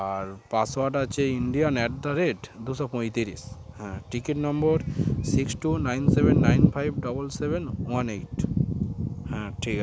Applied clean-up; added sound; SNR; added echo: none; none; none; none.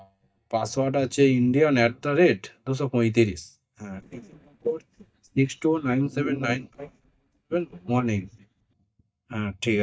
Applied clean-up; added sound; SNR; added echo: neural mask model DeepFilterNet 3.